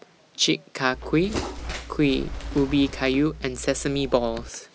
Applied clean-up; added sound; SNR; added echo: none; Bird; 10 dB; none.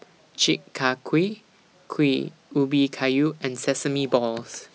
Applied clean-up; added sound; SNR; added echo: none; none; none; none.